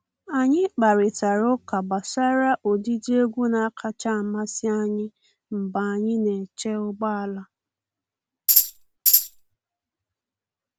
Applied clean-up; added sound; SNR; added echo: none; Tambourine; -4 dB; none.